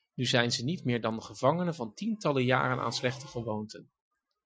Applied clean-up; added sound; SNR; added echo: classical method Wiener filter.